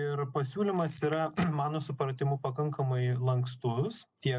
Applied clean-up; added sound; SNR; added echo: neural mask model Resemble Enhance denoiser.